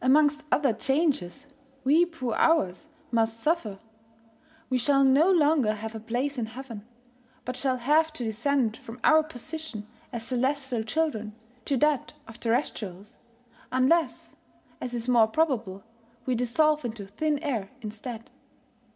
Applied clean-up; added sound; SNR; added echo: none; none; none; reverberation time 0.5 s.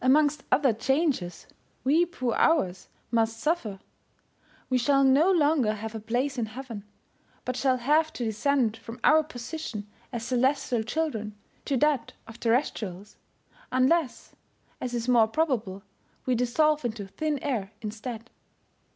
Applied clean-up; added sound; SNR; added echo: none; none; none; none.